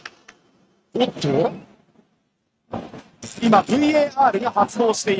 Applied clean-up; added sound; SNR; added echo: neural mask model RNNoise.